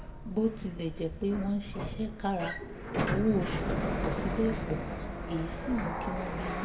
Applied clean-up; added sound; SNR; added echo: none; Sliding door; 1 dB; reverberation time 0.6 s.